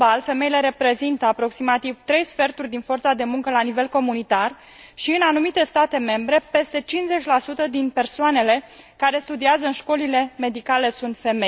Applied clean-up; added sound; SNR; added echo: none; none; none; none.